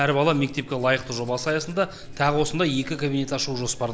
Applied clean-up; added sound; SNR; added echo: none; Domestic sounds, home sounds; 15 dB; none.